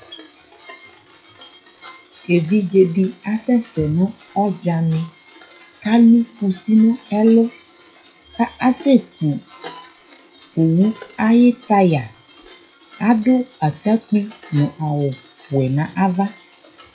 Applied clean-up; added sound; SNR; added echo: classical method WPE with log-MMSE.